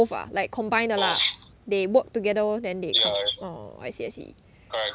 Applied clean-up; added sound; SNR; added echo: none; none; none; none.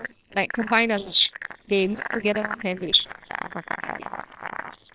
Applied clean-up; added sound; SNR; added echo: neural separator model SepFormer WHAMR!.